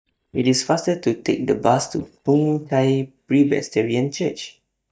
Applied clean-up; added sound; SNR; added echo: neural mask model DeepFilterNet 3.